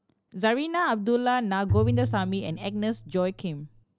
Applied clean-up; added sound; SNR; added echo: none; Bowed string instrument; 4 dB; none.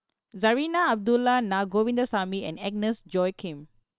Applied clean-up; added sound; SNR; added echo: neural separator model SepFormer WHAM!.